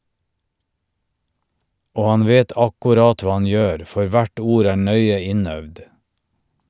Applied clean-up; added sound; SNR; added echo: none; none; none; none.